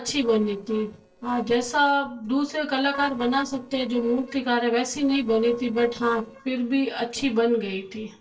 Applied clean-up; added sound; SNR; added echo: neural separator model SepFormer DNS4.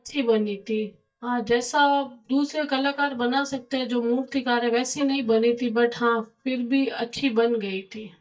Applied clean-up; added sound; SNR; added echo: neural mask model DeepFilterNet 3.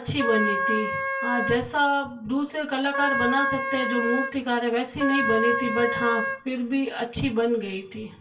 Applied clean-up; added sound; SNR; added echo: none; Wind instrument, woodwind instrument; 1 dB; reverberation time 0.2 s.